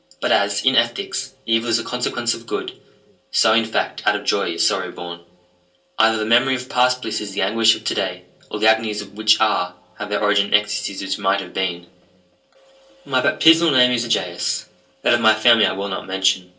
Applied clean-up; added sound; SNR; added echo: none; none; none; reverberation time 0.2 s.